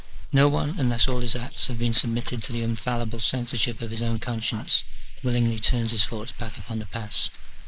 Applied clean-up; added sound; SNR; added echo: neural mask model Resemble Enhance denoiser.